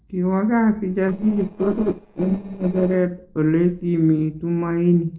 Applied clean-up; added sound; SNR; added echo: neural separator model SepFormer DNS4.